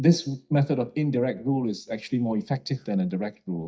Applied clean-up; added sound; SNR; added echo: neural mask model DeepFilterNet 3.